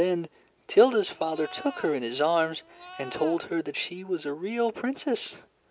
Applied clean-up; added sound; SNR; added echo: none; Livestock, farm animals, working animals; 18 dB; none.